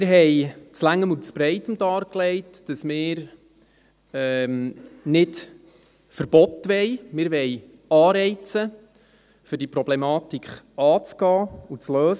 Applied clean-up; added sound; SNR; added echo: none; none; none; none.